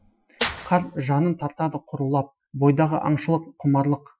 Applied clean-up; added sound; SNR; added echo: classical method Wiener filter.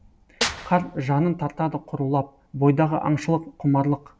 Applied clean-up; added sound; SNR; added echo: none; Clapping / Drum kit; 11 dB; none.